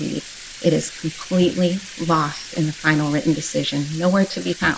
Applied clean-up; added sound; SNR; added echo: neural mask model Resemble Enhance denoiser.